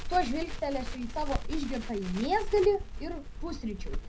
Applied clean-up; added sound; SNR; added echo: none; Crackle; 4 dB; reverberation time 0.4 s.